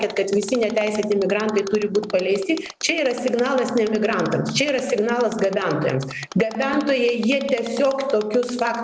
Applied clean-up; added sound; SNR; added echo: none; Mechanisms; 18 dB; none.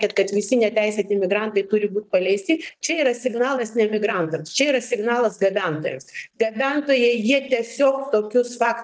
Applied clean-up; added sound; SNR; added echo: neural mask model DeepFilterNet 3.